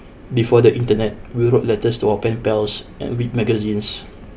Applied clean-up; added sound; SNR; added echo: none; none; none; none.